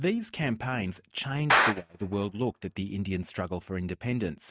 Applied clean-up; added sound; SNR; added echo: neural mask model RNNoise.